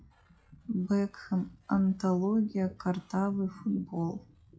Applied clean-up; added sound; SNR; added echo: classical method WPE with log-MMSE.